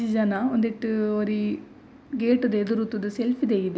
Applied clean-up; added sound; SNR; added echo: none; none; none; none.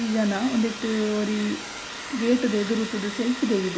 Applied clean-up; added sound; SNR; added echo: none; Domestic sounds, home sounds; 11 dB; none.